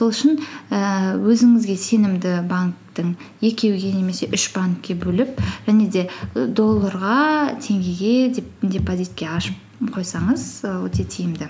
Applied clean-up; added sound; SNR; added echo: none; none; none; none.